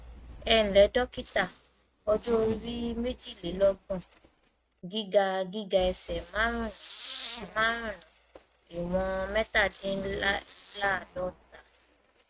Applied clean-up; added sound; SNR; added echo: neural mask model RNNoise.